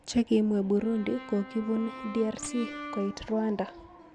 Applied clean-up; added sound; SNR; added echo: none; Brass instrument; 13 dB; none.